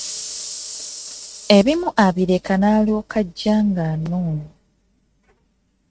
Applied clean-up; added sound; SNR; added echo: neural mask model RNNoise.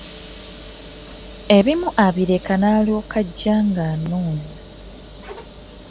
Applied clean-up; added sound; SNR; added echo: none; Sliding door / Hiss; 11 dB; none.